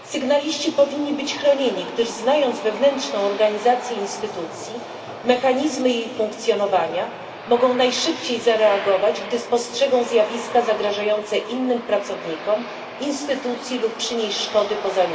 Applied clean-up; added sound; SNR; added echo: none; Aircraft; 13 dB; reverberation time 2.3 s.